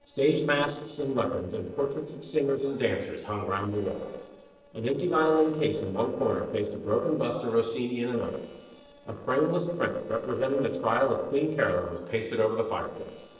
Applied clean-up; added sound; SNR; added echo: neural separator model SepFormer DNS4.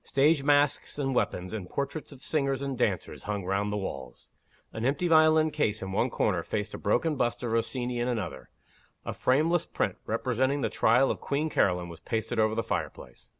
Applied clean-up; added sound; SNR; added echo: none; none; none; none.